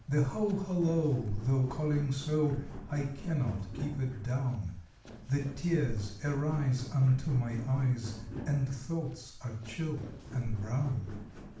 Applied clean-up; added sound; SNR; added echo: none; Walk, footsteps; 11 dB; reverberation time 0.5 s.